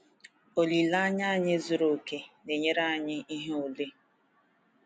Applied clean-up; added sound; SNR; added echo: none; none; none; none.